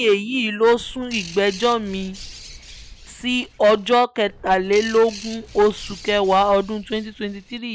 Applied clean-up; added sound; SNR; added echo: none; Bird; 18 dB; none.